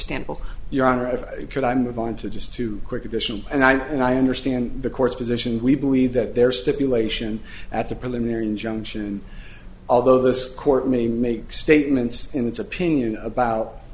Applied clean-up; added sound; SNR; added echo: none; none; none; none.